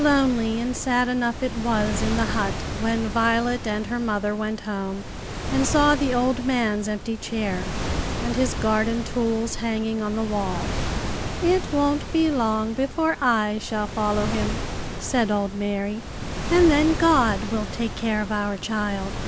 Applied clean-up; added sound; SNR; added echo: none; Waves, surf; 6 dB; none.